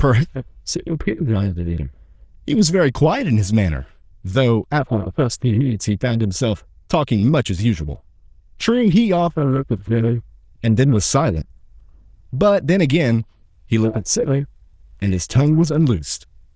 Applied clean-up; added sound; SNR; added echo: neural diffusion model UNIVERSE++.